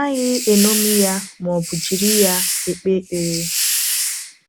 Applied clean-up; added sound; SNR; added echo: none; Hiss; 2 dB; none.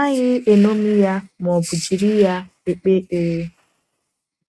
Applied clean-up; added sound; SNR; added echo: neural mask model RNNoise.